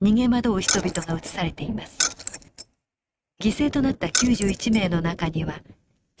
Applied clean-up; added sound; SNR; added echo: neural mask model RNNoise.